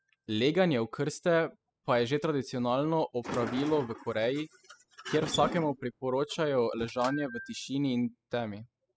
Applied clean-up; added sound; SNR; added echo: classical method spectral subtraction.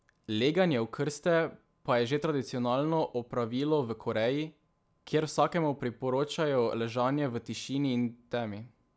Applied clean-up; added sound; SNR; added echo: none; none; none; none.